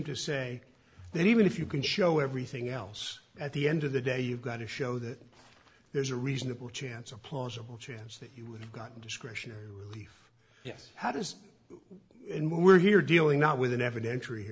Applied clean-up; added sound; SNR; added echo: none; none; none; none.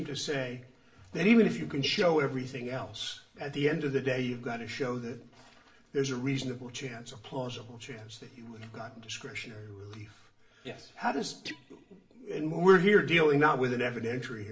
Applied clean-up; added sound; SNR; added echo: none; Guitar; 19 dB; reverberation time 0.4 s.